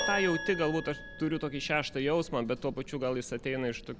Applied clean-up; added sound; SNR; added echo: none; Keyboard (musical); 9 dB; none.